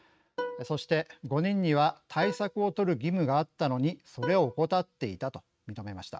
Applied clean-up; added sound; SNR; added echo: neural mask model RNNoise.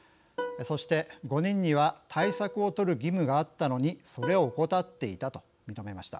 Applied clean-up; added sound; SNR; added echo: none; Plucked string instrument; 12 dB; none.